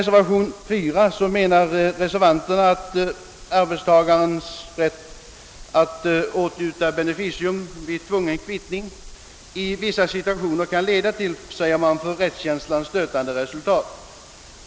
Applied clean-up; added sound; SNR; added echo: none; none; none; none.